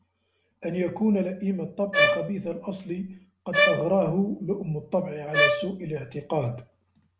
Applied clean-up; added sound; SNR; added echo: none; Bowed string instrument; -2 dB; none.